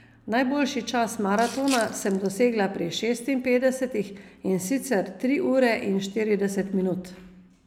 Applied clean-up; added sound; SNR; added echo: none; Rattle (instrument); 15 dB; none.